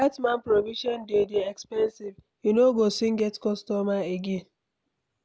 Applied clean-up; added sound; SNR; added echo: none; none; none; none.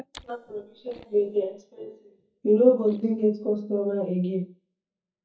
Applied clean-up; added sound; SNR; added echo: neural mask model DeepFilterNet 3.